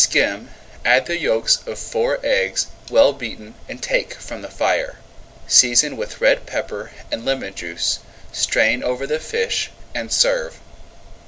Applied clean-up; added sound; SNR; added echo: none; none; none; none.